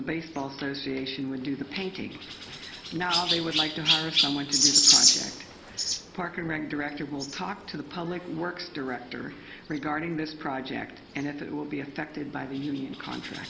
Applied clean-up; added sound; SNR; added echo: none; Chirp, tweet; -3 dB; none.